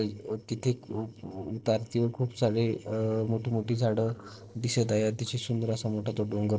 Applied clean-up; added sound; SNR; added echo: neural separator model SepFormer DNS4.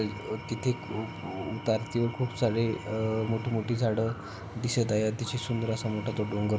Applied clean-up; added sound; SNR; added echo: none; Engine / Tools; 15 dB; none.